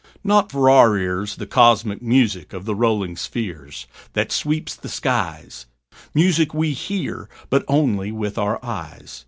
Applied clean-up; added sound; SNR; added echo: none; none; none; none.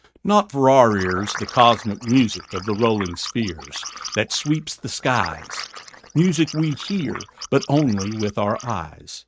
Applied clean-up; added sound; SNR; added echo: neural mask model RNNoise.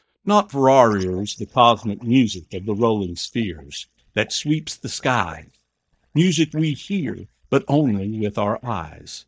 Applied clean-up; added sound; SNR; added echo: neural mask model DeepFilterNet 3.